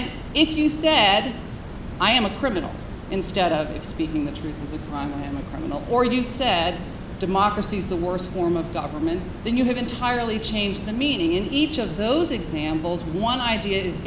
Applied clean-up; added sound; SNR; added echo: none; none; none; none.